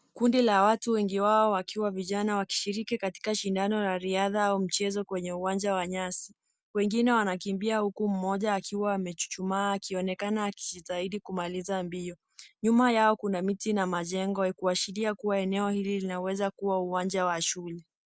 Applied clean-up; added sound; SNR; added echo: none; none; none; none.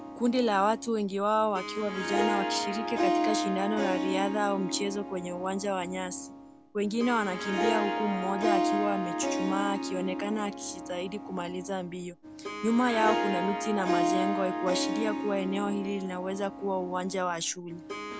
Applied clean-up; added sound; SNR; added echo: none; Harp; 2 dB; none.